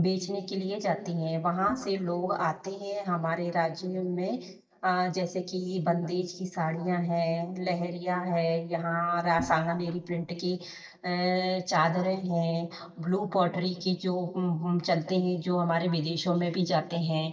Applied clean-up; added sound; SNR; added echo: neural mask model DeepFilterNet 3.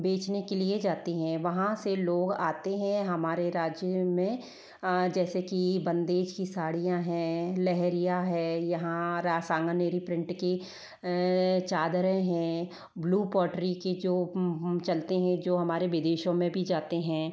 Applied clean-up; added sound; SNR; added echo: none; none; none; none.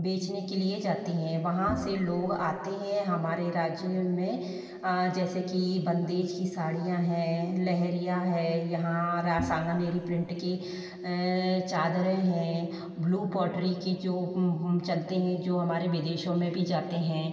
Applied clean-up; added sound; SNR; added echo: none; Bowed string instrument; 9 dB; reverberation time 2.4 s.